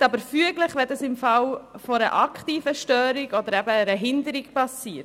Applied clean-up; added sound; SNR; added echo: none; none; none; none.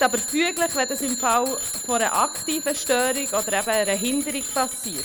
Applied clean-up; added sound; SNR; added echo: none; Bicycle bell; 5 dB; none.